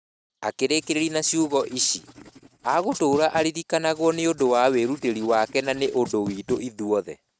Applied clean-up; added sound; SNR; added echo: neural mask model RNNoise.